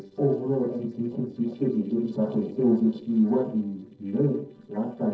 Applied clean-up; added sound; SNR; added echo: neural separator model SepFormer DNS4.